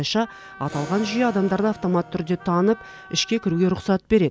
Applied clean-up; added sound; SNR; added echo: none; Wind instrument, woodwind instrument + Electric guitar / Acoustic guitar; 18 dB; none.